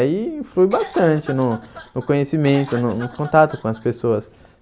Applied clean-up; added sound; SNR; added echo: none; Cough; 18 dB; none.